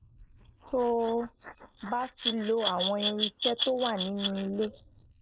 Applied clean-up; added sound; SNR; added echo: neural mask model Resemble Enhance denoiser.